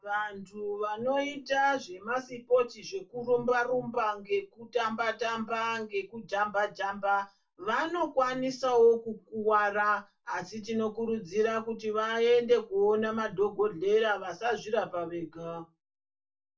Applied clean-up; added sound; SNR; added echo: none; none; none; reverberation time 0.2 s.